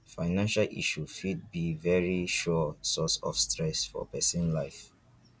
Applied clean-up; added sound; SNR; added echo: none; none; none; none.